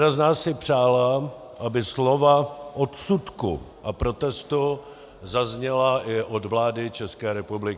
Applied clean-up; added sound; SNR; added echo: none; none; none; none.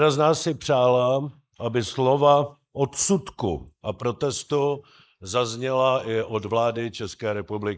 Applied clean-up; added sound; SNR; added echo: neural mask model Resemble Enhance denoiser.